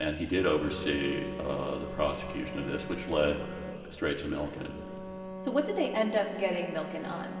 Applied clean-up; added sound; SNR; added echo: none; Bowed string instrument; 10 dB; reverberation time 2.5 s.